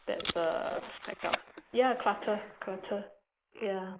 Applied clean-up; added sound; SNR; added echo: neural mask model Resemble Enhance denoiser.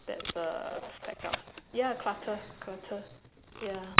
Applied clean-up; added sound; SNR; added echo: none; Packing tape, duct tape; -2 dB; none.